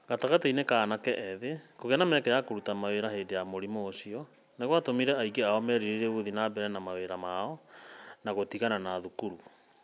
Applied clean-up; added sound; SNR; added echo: none; none; none; none.